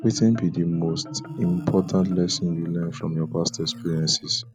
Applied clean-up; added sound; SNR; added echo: none; Marimba, xylophone; 13 dB; none.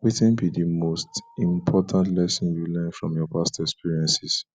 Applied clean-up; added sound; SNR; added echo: none; none; none; none.